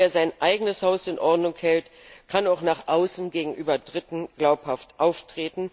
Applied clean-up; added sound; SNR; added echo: none; none; none; none.